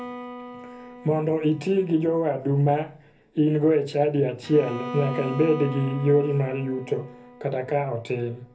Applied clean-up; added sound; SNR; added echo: none; Bowed string instrument; 14 dB; reverberation time 0.3 s.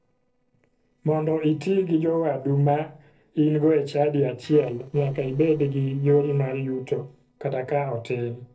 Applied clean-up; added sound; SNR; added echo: neural separator model SepFormer DNS4.